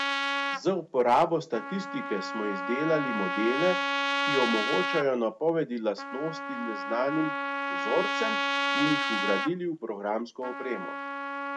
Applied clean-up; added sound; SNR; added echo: none; Trumpet; 2 dB; none.